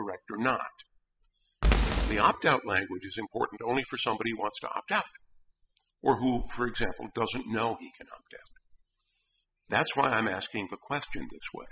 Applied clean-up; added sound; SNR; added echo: classical method spectral subtraction.